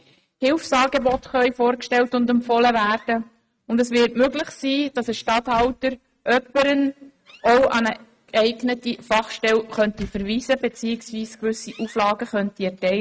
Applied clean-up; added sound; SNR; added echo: neural mask model RNNoise.